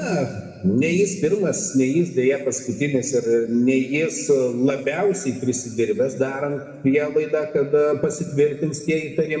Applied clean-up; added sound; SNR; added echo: none; none; none; reverberation time 1.7 s.